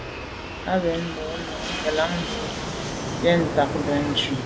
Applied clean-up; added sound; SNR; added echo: none; Fixed-wing aircraft, airplane; 4 dB; none.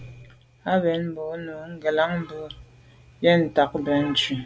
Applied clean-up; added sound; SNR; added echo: none; none; none; none.